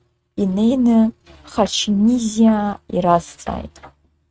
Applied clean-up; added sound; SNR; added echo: neural mask model RNNoise.